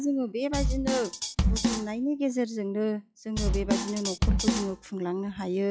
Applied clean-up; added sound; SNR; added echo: classical method log-MMSE.